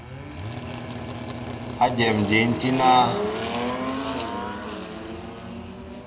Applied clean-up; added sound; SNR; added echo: none; Engine; 4 dB; reverberation time 0.9 s.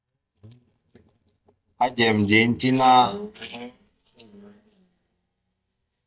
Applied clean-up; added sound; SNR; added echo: neural mask model DeepFilterNet 3.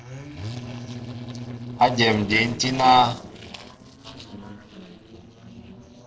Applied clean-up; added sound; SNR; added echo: neural separator model SepFormer DNS4.